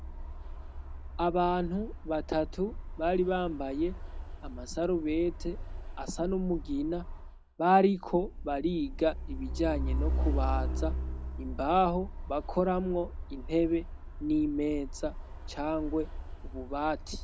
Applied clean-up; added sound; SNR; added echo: none; Truck; 5 dB; none.